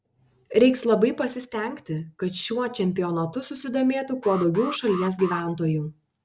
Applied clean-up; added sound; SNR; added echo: none; Alarm; 12 dB; none.